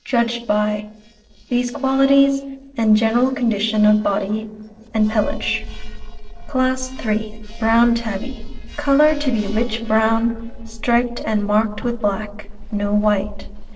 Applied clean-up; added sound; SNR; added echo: neural separator model SepFormer DNS4.